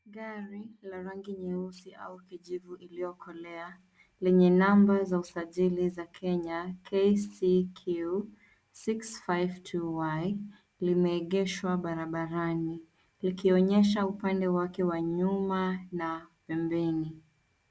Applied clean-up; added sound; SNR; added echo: none; none; none; none.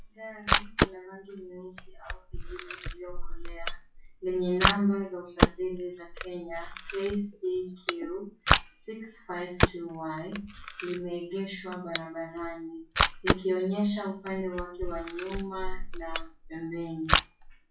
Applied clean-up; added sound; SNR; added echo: classical method WPE with log-MMSE.